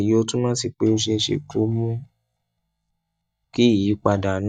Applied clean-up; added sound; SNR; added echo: neural mask model DeepFilterNet 3.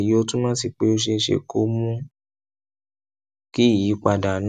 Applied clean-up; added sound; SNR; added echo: none; none; none; none.